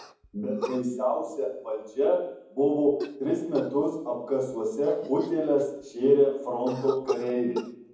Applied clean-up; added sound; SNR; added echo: none; Cough; 13 dB; reverberation time 1.2 s.